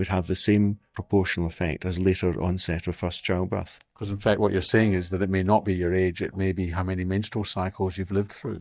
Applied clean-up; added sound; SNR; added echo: neural mask model DeepFilterNet 3.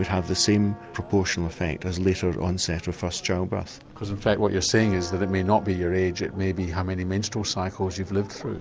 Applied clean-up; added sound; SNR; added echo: none; Church bell; 19 dB; none.